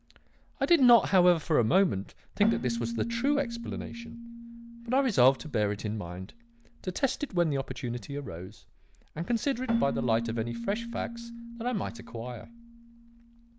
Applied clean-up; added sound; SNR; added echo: none; Keyboard (musical); 8 dB; none.